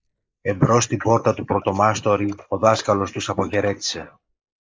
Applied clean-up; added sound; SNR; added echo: neural mask model Resemble Enhance denoiser.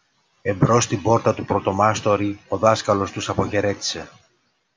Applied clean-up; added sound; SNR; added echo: none; none; none; none.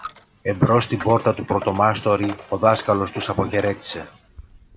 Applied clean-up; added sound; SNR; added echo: none; Coin (dropping); 17 dB; none.